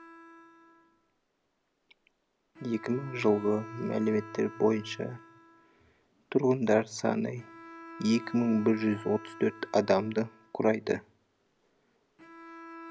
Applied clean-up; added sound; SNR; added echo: none; Bowed string instrument; 18 dB; none.